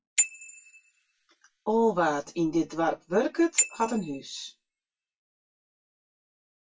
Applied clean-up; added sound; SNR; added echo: classical method WPE with log-MMSE.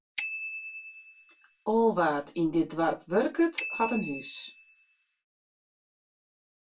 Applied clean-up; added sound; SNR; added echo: none; Bicycle bell; 2 dB; reverberation time 0.1 s.